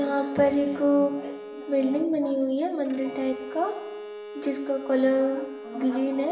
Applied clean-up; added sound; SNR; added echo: none; Bowed string instrument; 14 dB; reverberation time 1.0 s.